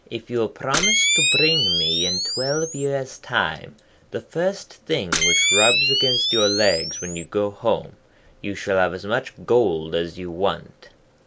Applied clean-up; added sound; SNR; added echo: none; Camera; -1 dB; none.